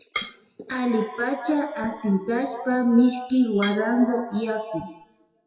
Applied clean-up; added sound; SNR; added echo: classical method WPE with log-MMSE.